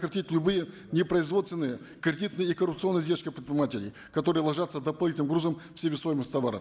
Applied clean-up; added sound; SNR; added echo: none; none; none; none.